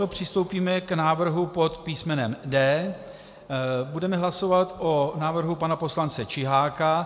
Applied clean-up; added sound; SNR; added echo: none; none; none; none.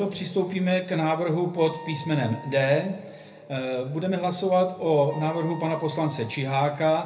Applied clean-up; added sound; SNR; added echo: none; Wind instrument, woodwind instrument; 20 dB; reverberation time 0.3 s.